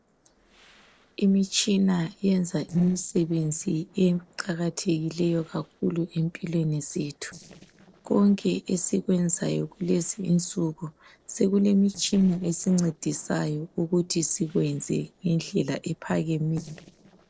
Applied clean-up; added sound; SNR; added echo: neural separator model SepFormer DNS4.